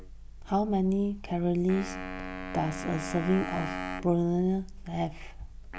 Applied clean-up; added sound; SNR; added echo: none; Wind instrument, woodwind instrument; 11 dB; none.